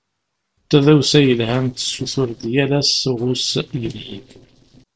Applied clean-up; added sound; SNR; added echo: neural separator model SepFormer DNS4.